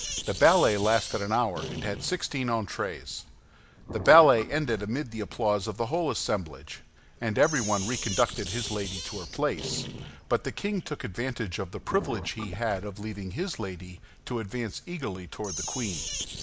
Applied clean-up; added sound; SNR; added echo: none; Sink (filling or washing); 11 dB; none.